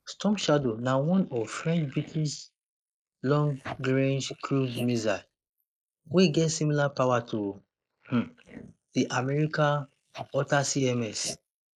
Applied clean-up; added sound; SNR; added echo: neural mask model Resemble Enhance denoiser.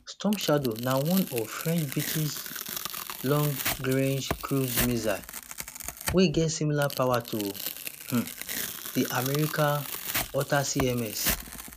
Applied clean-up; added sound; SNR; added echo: none; Tearing; 7 dB; none.